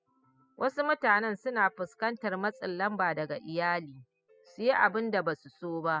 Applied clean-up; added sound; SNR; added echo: classical method spectral subtraction.